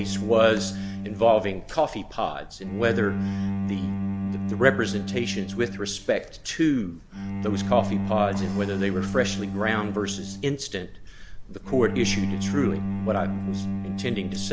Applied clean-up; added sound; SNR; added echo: none; Bowed string instrument; 3 dB; none.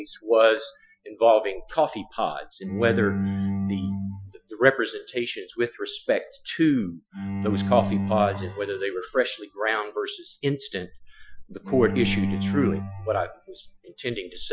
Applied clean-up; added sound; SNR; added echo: classical method Wiener filter.